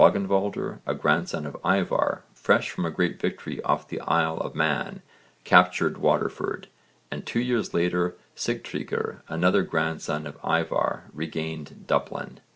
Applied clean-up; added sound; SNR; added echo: none; none; none; none.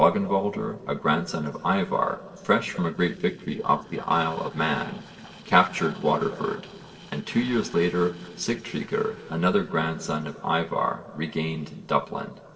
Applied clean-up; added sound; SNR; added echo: neural separator model SepFormer DNS4.